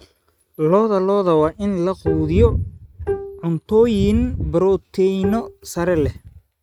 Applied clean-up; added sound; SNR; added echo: neural mask model RNNoise.